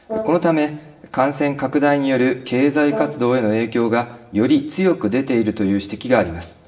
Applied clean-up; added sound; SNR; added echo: none; Brass instrument; 15 dB; reverberation time 0.8 s.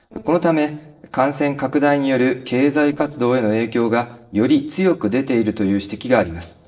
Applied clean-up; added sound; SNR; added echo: neural separator model SepFormer DNS4.